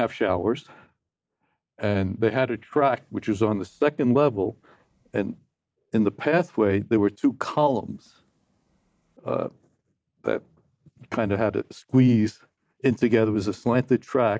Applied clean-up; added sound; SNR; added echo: neural mask model Resemble Enhance denoiser.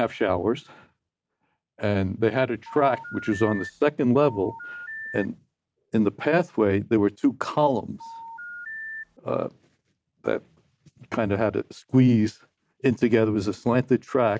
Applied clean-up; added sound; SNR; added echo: none; Telephone; 13 dB; none.